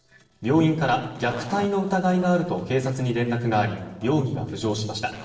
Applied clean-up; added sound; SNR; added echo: neural separator model SepFormer DNS4.